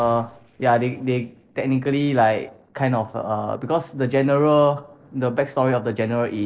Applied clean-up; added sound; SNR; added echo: neural separator model SepFormer DNS4.